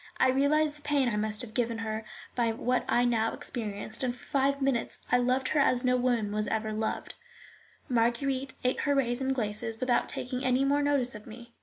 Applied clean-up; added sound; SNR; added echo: none; none; none; none.